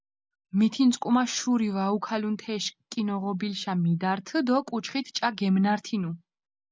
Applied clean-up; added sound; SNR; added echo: none; none; none; none.